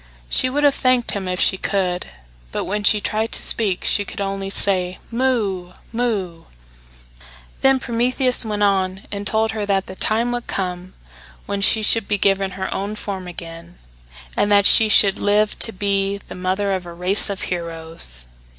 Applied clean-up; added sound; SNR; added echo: none; none; none; none.